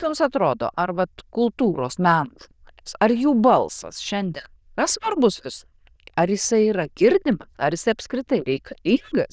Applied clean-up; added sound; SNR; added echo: neural diffusion model UNIVERSE++.